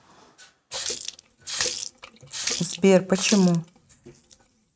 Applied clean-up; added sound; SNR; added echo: neural mask model RNNoise.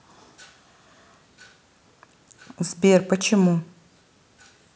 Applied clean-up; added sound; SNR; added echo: none; none; none; none.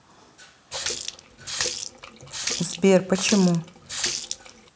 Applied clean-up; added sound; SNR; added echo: none; Water tap, faucet; 5 dB; none.